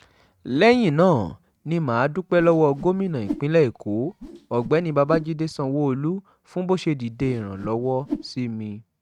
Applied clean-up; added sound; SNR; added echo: neural mask model RNNoise.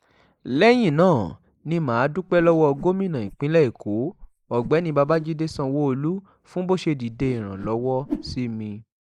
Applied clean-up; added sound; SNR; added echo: neural mask model Resemble Enhance denoiser.